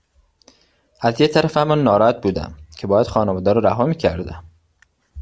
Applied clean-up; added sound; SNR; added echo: none; none; none; none.